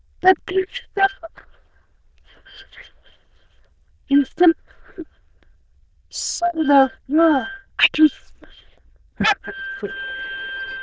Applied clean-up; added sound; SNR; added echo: neural diffusion model UNIVERSE++.